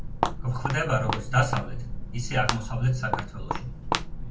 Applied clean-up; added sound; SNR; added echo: none; Walk, footsteps; 2 dB; reverberation time 0.3 s.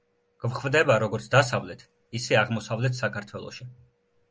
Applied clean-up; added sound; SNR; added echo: none; none; none; none.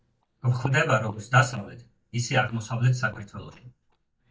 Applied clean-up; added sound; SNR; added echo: neural mask model DeepFilterNet 3.